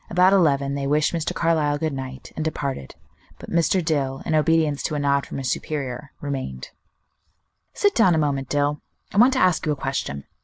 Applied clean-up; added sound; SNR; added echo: none; none; none; none.